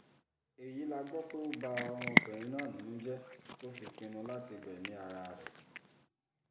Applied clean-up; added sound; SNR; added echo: none; Cat; -4 dB; none.